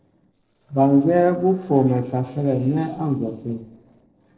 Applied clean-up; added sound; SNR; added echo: neural separator model SepFormer DNS4.